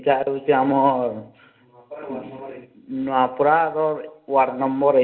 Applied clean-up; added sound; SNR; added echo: none; none; none; reverberation time 0.4 s.